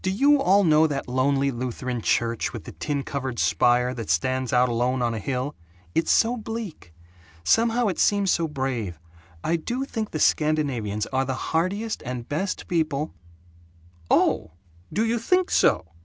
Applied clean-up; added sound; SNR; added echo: none; none; none; none.